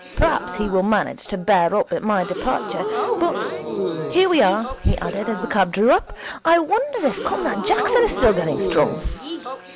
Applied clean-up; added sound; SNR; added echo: none; Crowd / Gasp; 7 dB; none.